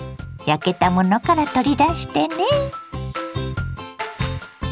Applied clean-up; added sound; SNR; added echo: none; none; none; none.